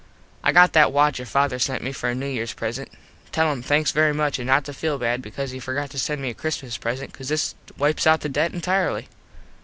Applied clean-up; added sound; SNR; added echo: none; none; none; none.